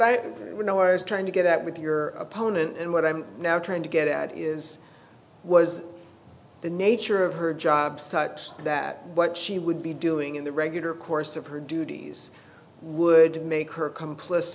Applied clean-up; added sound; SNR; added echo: none; none; none; none.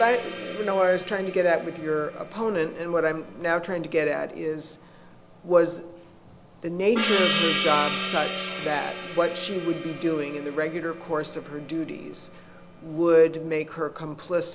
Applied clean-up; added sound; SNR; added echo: none; Gong; 8 dB; none.